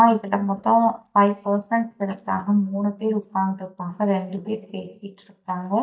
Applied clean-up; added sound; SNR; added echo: neural mask model DeepFilterNet 3.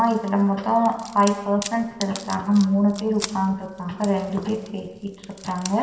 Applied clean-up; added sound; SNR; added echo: none; Wood; 17 dB; reverberation time 1.4 s.